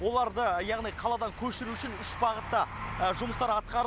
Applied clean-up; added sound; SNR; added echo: none; none; none; none.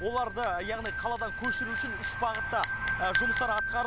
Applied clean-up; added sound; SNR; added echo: none; Bell; 1 dB; none.